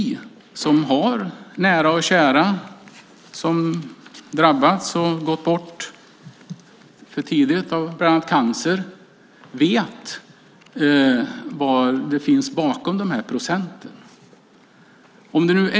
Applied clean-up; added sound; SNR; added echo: none; none; none; none.